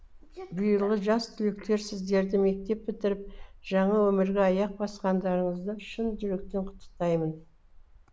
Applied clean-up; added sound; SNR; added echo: none; Cricket; 19 dB; none.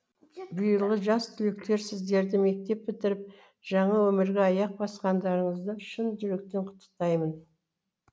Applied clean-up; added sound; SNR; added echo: none; none; none; none.